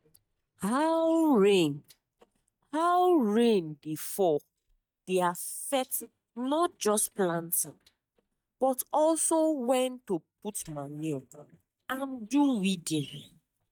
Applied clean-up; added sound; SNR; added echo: neural mask model DeepFilterNet 3.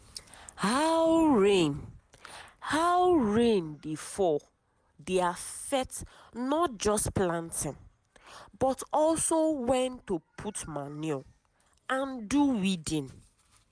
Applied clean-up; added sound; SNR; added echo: none; none; none; none.